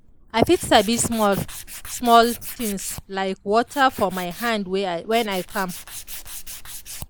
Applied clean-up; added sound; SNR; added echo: neural mask model Resemble Enhance denoiser.